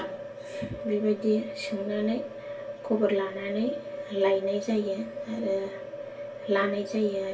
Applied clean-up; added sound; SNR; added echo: none; none; none; reverberation time 0.2 s.